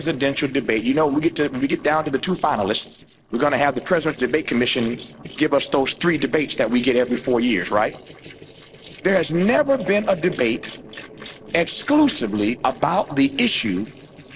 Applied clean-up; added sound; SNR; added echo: neural separator model SepFormer DNS4.